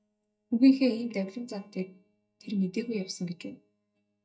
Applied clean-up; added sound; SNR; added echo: neural mask model DeepFilterNet 3.